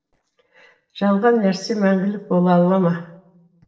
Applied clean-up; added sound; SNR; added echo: neural separator model SepFormer DNS4.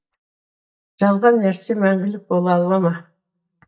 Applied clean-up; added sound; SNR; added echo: neural mask model DeepFilterNet 3.